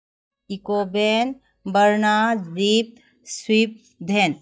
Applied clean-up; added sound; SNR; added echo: neural mask model DeepFilterNet 3.